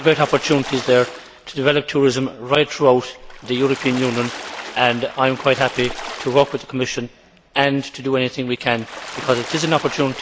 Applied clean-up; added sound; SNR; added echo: none; Water / Splash, splatter; 15 dB; none.